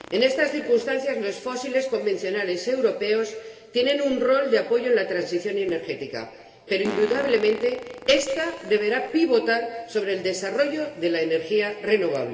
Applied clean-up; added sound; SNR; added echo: none; Fart; 20 dB; reverberation time 1.8 s.